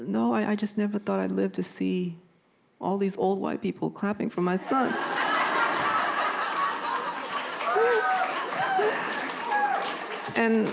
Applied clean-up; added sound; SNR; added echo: none; none; none; none.